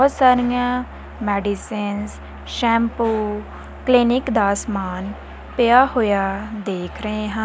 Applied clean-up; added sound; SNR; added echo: none; Musical instrument; 17 dB; none.